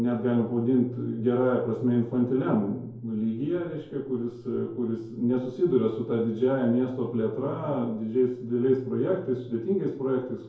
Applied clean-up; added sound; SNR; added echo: none; none; none; reverberation time 2.3 s.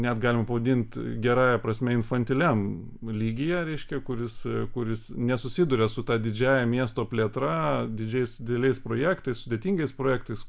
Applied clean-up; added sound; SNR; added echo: none; none; none; none.